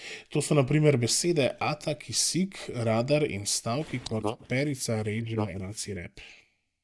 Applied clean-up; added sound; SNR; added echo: neural mask model DeepFilterNet 3.